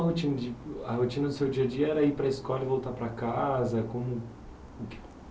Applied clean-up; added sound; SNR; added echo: none; none; none; none.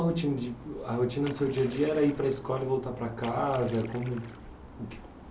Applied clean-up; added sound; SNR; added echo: none; Splash, splatter; 18 dB; none.